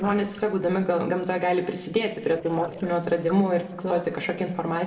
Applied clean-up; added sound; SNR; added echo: neural separator model SepFormer DNS4.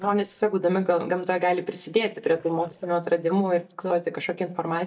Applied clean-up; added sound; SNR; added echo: neural mask model DeepFilterNet 3.